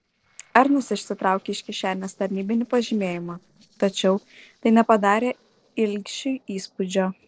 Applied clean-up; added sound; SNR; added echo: neural separator model SepFormer DNS4.